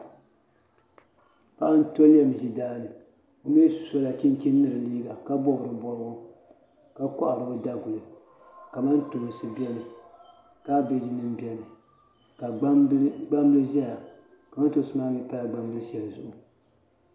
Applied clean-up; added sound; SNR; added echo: none; none; none; none.